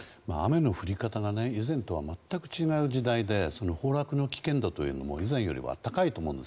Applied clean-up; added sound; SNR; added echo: none; none; none; none.